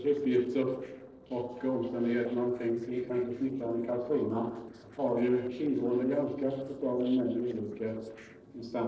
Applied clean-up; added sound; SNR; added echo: neural separator model SepFormer DNS4.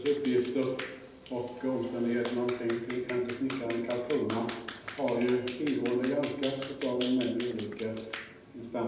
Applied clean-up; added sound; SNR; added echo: none; Clapping; 12 dB; reverberation time 0.9 s.